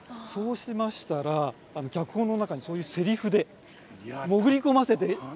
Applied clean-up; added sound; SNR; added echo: none; none; none; none.